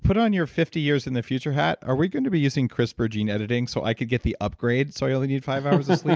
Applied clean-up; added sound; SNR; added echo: none; none; none; none.